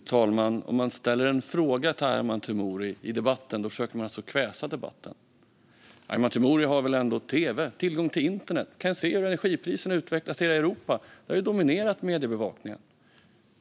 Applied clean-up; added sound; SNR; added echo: none; none; none; none.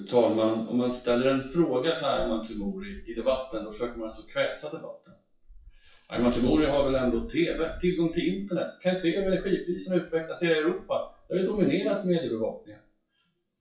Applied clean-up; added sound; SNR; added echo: classical method WPE with log-MMSE.